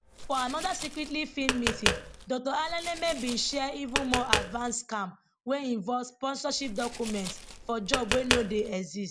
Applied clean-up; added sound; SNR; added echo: none; Tap; 2 dB; none.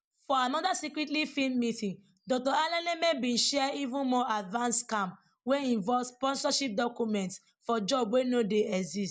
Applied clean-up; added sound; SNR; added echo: none; none; none; none.